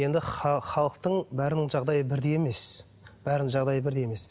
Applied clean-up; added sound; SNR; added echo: none; none; none; none.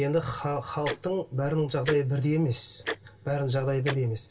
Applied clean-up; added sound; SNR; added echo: none; Tick-tock; 13 dB; reverberation time 0.1 s.